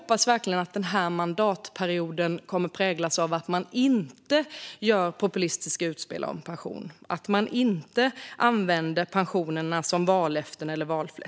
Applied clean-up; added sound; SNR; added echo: none; none; none; none.